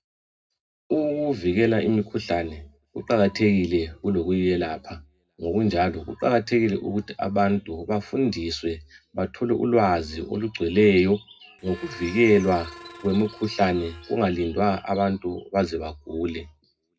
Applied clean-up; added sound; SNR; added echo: none; Harmonica; 19 dB; reverberation time 0.2 s.